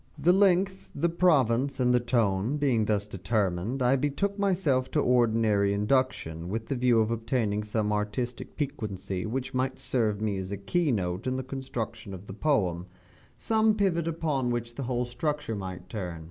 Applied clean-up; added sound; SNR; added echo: none; none; none; none.